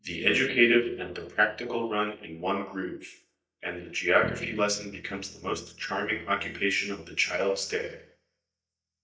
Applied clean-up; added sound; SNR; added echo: neural mask model DeepFilterNet 3.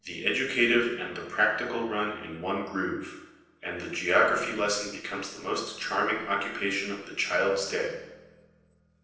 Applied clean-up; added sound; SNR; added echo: neural separator model SepFormer DNS4.